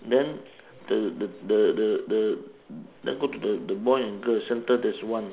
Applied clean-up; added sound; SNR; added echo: none; none; none; none.